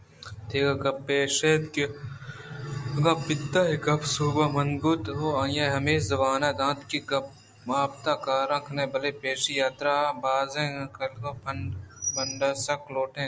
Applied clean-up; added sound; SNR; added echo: none; none; none; none.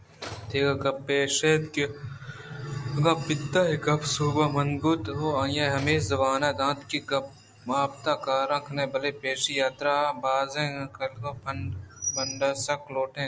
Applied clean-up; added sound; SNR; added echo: none; Tools; 20 dB; none.